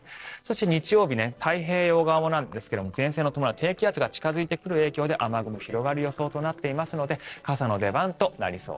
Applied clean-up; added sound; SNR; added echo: neural separator model SepFormer DNS4.